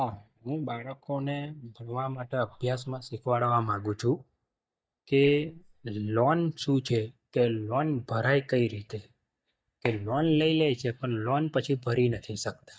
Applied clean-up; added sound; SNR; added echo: neural mask model DeepFilterNet 3.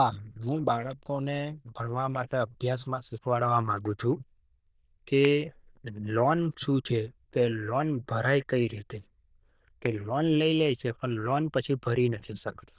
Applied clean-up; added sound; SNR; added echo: neural diffusion model UNIVERSE++.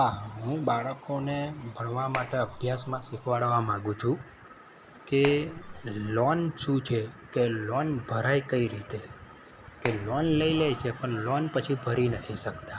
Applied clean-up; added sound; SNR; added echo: none; Clapping; 13 dB; none.